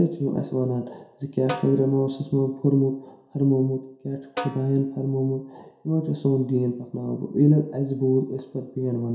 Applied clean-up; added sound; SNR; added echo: none; Snare drum; 14 dB; reverberation time 0.7 s.